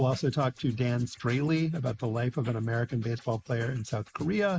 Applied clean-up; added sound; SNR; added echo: neural mask model Resemble Enhance denoiser.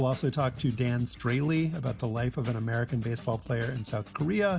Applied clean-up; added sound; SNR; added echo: none; none; none; none.